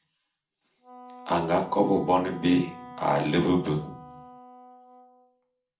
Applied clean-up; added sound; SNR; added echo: none; Wind instrument, woodwind instrument; 18 dB; reverberation time 0.4 s.